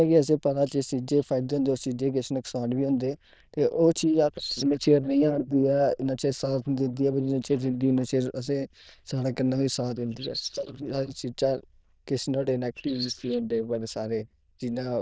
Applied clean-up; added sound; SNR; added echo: neural diffusion model UNIVERSE++.